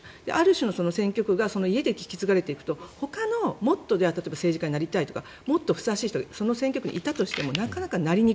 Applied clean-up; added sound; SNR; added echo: none; none; none; none.